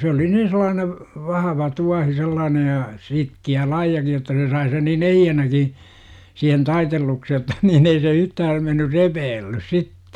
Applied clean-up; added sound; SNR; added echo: none; none; none; none.